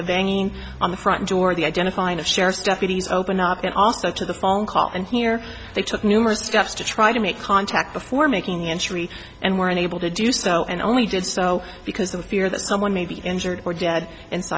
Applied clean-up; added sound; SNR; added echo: none; none; none; none.